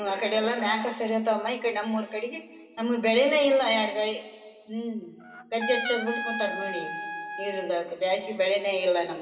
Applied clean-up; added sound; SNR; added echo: none; Trumpet; 8 dB; reverberation time 1.8 s.